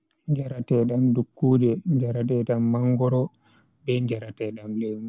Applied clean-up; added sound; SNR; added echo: none; none; none; none.